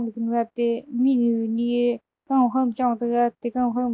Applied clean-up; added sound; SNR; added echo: none; none; none; none.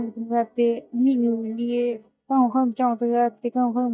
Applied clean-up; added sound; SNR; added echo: neural mask model DeepFilterNet 3.